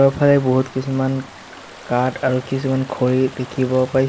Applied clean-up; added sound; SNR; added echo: none; Stream / Ocean; 20 dB; none.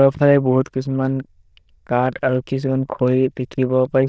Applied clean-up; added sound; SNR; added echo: neural diffusion model UNIVERSE++.